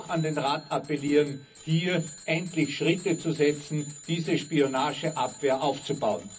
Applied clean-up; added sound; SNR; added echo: none; Bicycle bell; 18 dB; reverberation time 0.4 s.